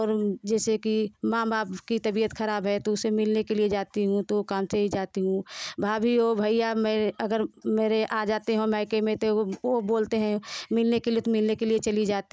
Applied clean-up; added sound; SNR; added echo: none; none; none; none.